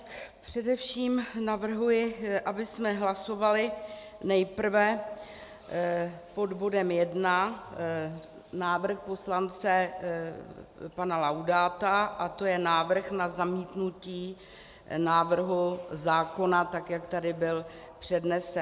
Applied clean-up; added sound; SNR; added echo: none; none; none; none.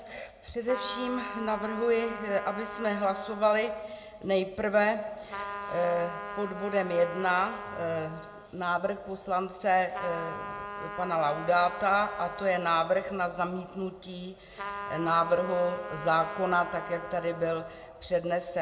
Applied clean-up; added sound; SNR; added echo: none; Trumpet; 11 dB; reverberation time 1.1 s.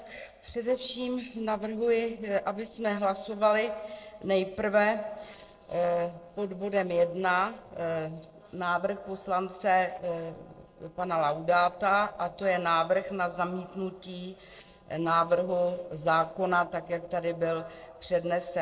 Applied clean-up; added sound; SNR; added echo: neural separator model SepFormer DNS4.